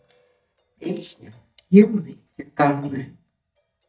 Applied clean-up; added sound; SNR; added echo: neural mask model DeepFilterNet 3.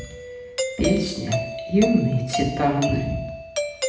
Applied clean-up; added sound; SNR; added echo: none; Doorbell; 5 dB; reverberation time 0.8 s.